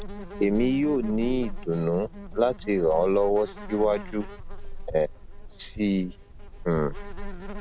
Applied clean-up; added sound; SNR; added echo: none; Insect; 8 dB; none.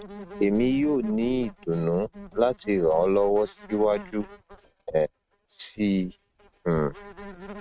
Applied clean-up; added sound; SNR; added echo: neural mask model RNNoise.